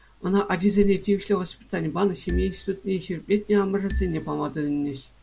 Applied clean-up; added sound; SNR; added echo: none; Marimba, xylophone; 5 dB; none.